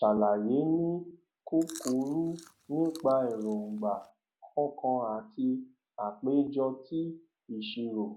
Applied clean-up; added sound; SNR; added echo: none; Chewing, mastication; 20 dB; none.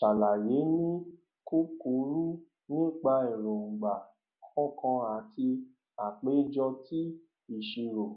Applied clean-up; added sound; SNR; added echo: none; none; none; none.